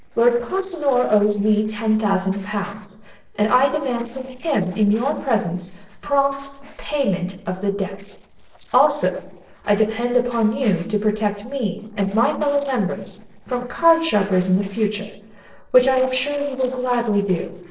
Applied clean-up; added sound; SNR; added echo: neural separator model SepFormer DNS4.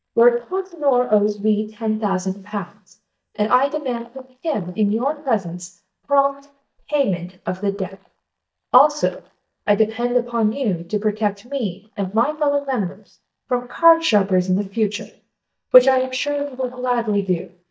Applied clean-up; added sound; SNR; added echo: neural mask model DeepFilterNet 3.